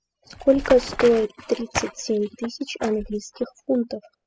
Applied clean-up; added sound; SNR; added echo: classical method spectral subtraction.